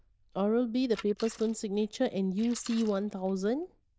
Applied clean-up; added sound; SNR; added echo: neural diffusion model UNIVERSE++.